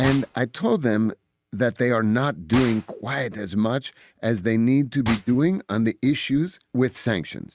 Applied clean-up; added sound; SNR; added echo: neural mask model RNNoise.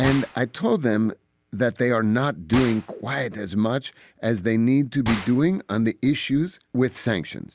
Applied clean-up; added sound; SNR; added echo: none; Gunshot, gunfire; 15 dB; none.